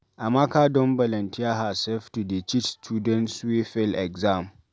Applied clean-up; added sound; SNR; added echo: none; none; none; none.